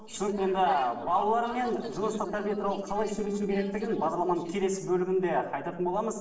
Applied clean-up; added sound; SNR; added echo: neural separator model SepFormer DNS4.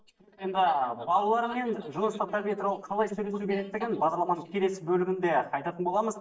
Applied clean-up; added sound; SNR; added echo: neural mask model DeepFilterNet 3.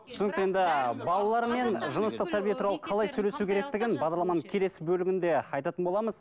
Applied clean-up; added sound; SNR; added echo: none; none; none; none.